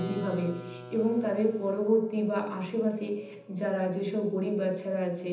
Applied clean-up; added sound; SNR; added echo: none; Keyboard (musical); 17 dB; reverberation time 0.8 s.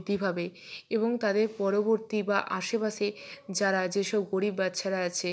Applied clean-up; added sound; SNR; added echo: none; none; none; none.